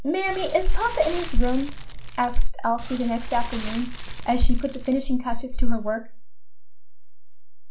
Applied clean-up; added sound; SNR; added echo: none; Fire; 13 dB; reverberation time 0.3 s.